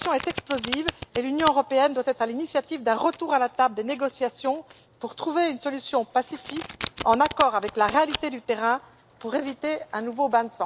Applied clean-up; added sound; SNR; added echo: none; Domestic sounds, home sounds; 10 dB; none.